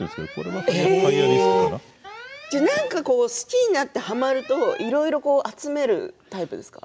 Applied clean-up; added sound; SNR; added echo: none; Alarm; 19 dB; none.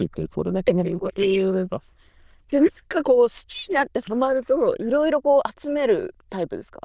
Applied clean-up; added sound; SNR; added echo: neural diffusion model UNIVERSE++.